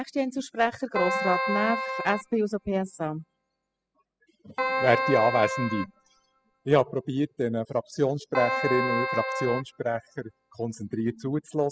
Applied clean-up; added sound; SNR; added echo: classical method spectral subtraction.